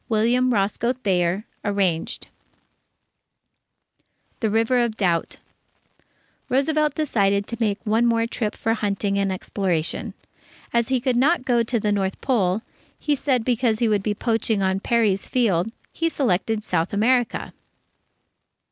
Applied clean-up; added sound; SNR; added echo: none; none; none; none.